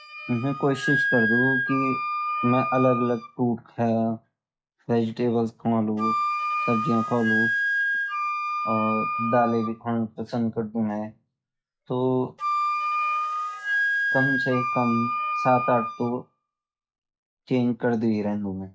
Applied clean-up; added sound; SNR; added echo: classical method log-MMSE.